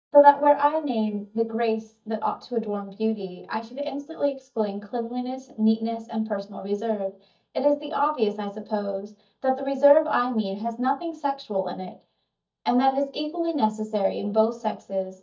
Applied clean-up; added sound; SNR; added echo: neural mask model DeepFilterNet 3.